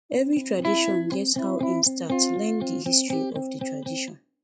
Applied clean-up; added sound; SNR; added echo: classical method log-MMSE.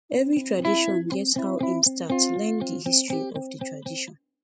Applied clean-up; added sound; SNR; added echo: classical method spectral subtraction.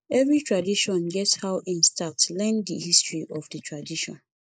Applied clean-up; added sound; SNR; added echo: neural mask model Resemble Enhance denoiser.